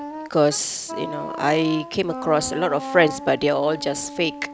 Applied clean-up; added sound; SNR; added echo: none; Wind instrument, woodwind instrument; 11 dB; none.